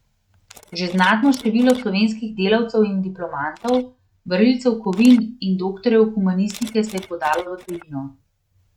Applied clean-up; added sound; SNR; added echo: neural mask model RNNoise.